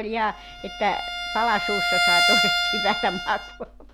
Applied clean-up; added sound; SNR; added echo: none; Bowed string instrument; -2 dB; none.